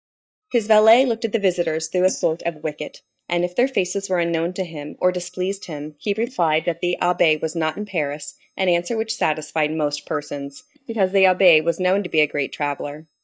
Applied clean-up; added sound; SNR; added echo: neural mask model DeepFilterNet 3.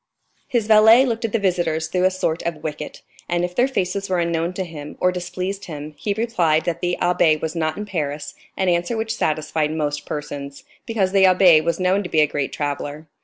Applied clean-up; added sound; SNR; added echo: none; none; none; none.